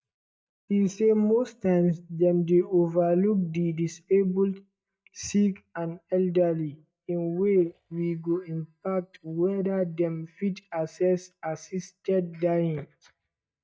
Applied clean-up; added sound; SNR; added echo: neural mask model DeepFilterNet 3.